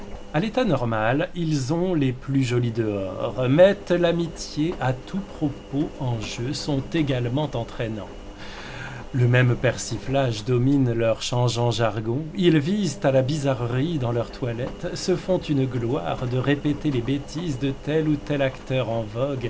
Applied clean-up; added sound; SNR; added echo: none; Engine; 14 dB; none.